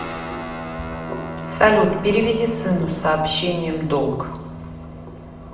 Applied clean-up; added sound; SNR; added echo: none; Guitar; 9 dB; reverberation time 0.7 s.